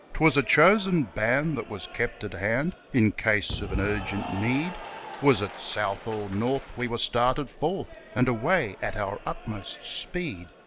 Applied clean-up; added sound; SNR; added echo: none; Applause / Cheering; 14 dB; none.